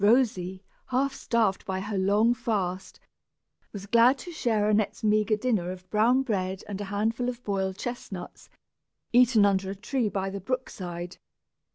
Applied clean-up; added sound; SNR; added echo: none; none; none; none.